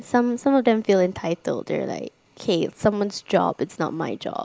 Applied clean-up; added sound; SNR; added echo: neural mask model Resemble Enhance denoiser.